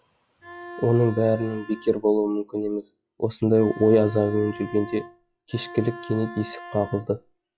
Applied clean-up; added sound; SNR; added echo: classical method log-MMSE.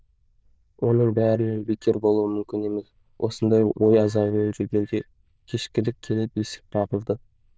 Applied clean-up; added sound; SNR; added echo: neural diffusion model UNIVERSE++.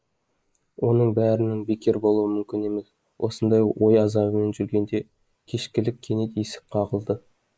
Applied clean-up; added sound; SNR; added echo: neural mask model Resemble Enhance denoiser.